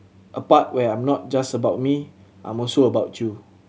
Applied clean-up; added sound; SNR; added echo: none; none; none; none.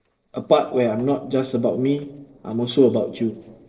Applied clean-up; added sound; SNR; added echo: neural separator model SepFormer DNS4.